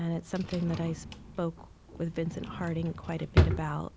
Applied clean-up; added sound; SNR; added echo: none; Drawer open or close; 0 dB; none.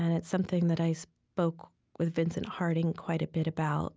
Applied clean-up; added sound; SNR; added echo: none; none; none; none.